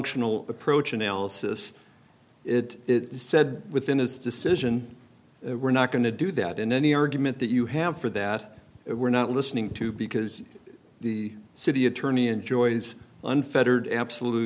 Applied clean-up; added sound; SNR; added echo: none; none; none; none.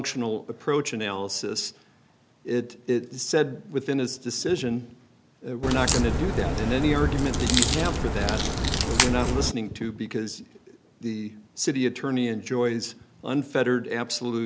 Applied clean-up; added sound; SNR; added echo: none; Crack; -3 dB; none.